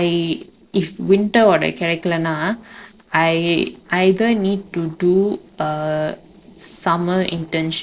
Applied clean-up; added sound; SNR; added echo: neural separator model SepFormer DNS4.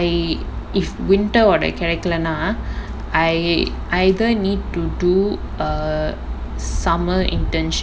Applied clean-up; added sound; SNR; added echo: none; Bark; 19 dB; none.